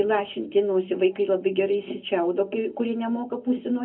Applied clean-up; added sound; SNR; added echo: none; none; none; reverberation time 0.3 s.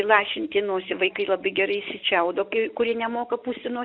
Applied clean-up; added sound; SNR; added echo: none; none; none; none.